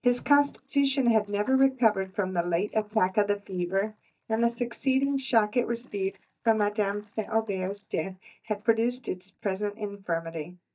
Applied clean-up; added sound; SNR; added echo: neural mask model DeepFilterNet 3.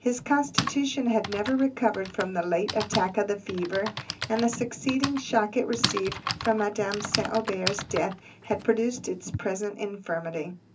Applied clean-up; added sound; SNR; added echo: none; Typing; 8 dB; reverberation time 0.3 s.